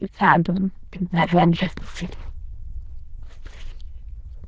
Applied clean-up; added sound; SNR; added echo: neural diffusion model UNIVERSE++.